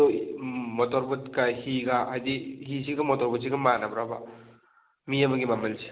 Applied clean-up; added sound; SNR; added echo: none; none; none; none.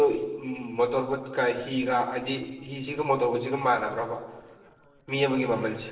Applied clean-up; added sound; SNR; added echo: neural separator model SepFormer DNS4.